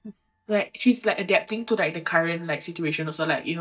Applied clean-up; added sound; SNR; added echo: neural mask model DeepFilterNet 3.